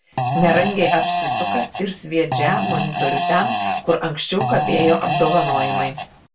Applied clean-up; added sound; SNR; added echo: none; Fart; 1 dB; reverberation time 0.2 s.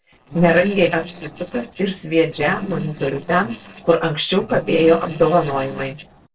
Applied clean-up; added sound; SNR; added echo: neural separator model SepFormer DNS4.